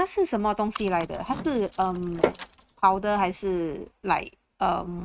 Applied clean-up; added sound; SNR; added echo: neural mask model RNNoise.